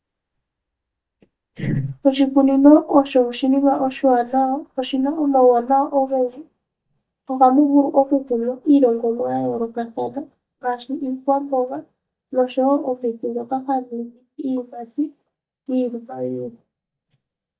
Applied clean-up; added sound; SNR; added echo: neural mask model DeepFilterNet 3.